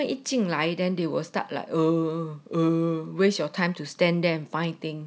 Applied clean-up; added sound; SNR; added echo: none; none; none; none.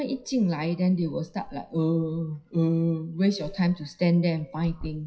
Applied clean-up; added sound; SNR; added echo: classical method WPE with log-MMSE.